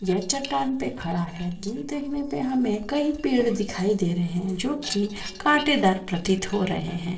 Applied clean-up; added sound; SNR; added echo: neural separator model SepFormer DNS4.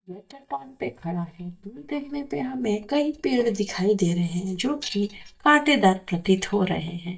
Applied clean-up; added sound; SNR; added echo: neural mask model DeepFilterNet 3.